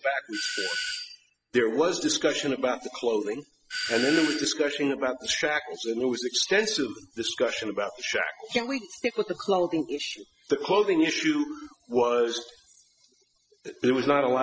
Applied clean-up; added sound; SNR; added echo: classical method spectral subtraction.